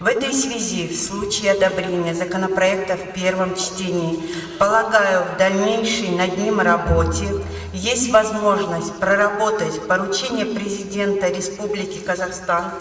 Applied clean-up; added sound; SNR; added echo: none; none; none; reverberation time 2.0 s.